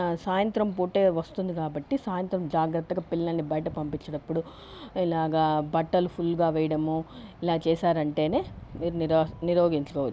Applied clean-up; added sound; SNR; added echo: none; none; none; none.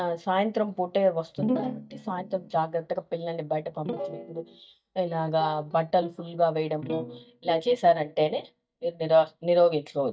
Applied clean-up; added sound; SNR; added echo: neural mask model DeepFilterNet 3.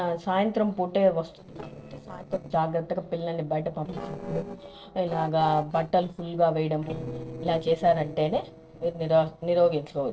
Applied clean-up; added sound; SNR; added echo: neural separator model SepFormer DNS4.